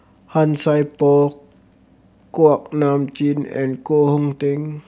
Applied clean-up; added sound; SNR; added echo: none; none; none; none.